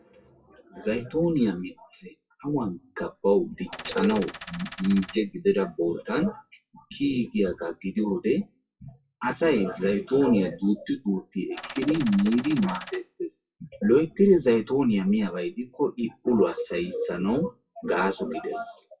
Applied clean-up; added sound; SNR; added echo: classical method WPE with log-MMSE.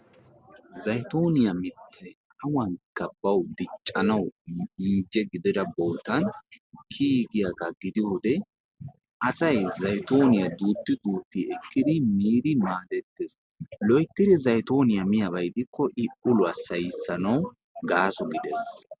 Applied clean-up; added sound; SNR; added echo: none; none; none; none.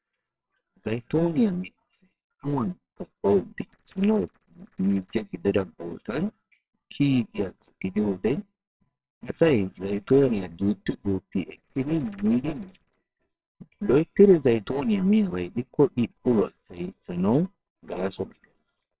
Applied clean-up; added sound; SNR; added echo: neural separator model SepFormer WHAMR!.